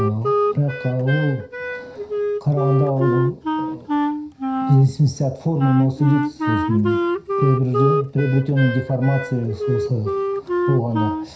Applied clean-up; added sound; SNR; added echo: none; Wind instrument, woodwind instrument; 3 dB; reverberation time 0.5 s.